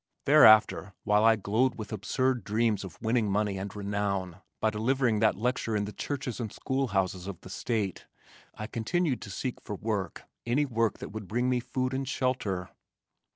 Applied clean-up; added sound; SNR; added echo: none; none; none; none.